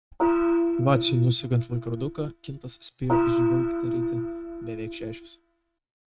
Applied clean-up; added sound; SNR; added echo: neural mask model RNNoise.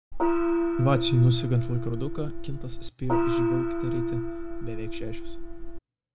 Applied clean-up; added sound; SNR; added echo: none; Gong; -2 dB; none.